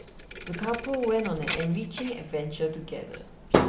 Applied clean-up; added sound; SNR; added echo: none; Thump, thud; 1 dB; none.